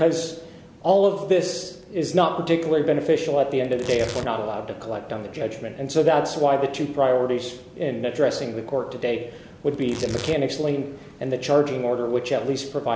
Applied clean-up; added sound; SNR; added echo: none; Tearing; 16 dB; none.